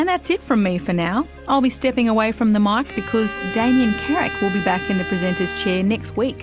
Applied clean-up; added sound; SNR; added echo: none; Bowed string instrument; 10 dB; none.